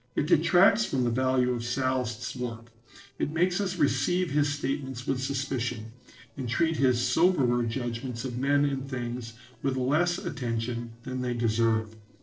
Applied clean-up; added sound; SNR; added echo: neural separator model SepFormer DNS4.